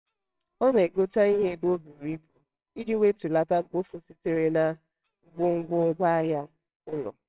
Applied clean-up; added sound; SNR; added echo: neural separator model SepFormer WHAMR!.